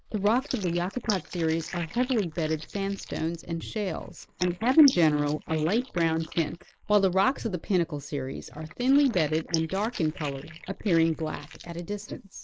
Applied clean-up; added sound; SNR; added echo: neural mask model Resemble Enhance denoiser.